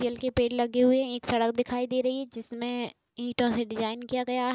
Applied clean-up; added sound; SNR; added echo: none; none; none; none.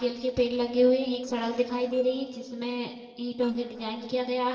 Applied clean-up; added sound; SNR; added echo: neural separator model SepFormer DNS4.